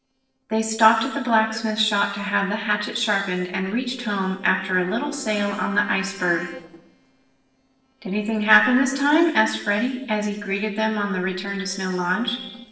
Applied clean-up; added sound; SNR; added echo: neural separator model SepFormer DNS4.